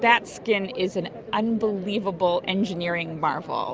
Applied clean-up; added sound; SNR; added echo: none; none; none; none.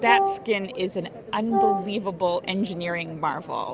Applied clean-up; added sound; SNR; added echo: none; Wind instrument, woodwind instrument; -1 dB; none.